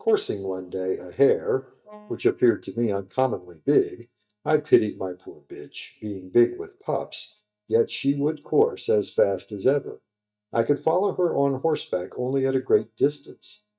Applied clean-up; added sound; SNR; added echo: neural mask model DeepFilterNet 3.